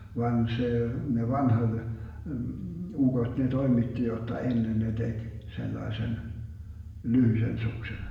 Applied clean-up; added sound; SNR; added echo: none; none; none; reverberation time 0.9 s.